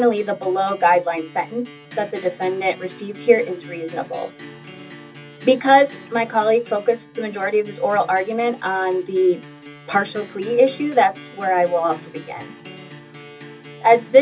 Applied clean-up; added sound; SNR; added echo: none; Acoustic guitar; 19 dB; reverberation time 0.2 s.